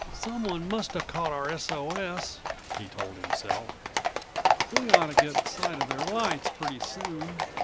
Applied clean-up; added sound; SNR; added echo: none; Livestock, farm animals, working animals; -4 dB; none.